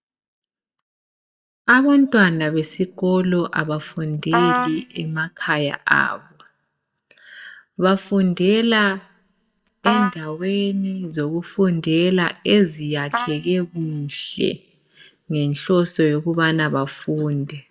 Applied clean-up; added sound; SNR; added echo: neural mask model DeepFilterNet 3.